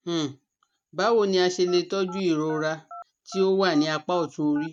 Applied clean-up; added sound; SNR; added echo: neural mask model RNNoise.